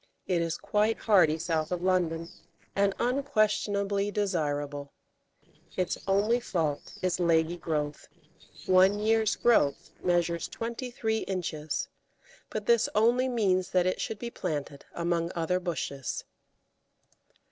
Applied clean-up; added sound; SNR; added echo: neural separator model SepFormer DNS4.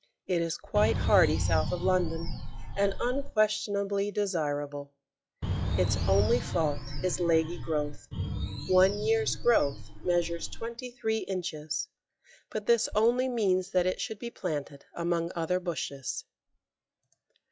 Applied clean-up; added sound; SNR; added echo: classical method log-MMSE.